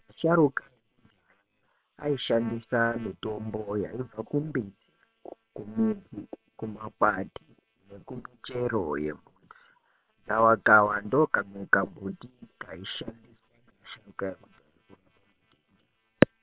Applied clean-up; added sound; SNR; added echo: neural separator model SepFormer WHAM!.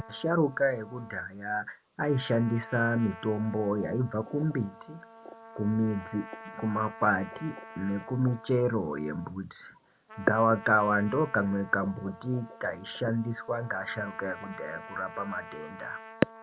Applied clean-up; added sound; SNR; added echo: none; Trumpet; 17 dB; none.